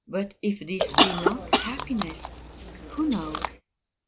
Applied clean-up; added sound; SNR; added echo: none; Chewing, mastication / Cough; -4 dB; none.